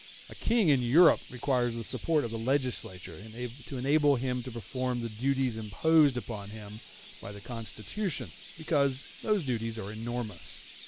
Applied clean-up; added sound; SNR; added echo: none; Chirp, tweet; 19 dB; none.